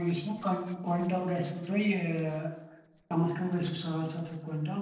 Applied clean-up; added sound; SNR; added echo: neural separator model SepFormer DNS4.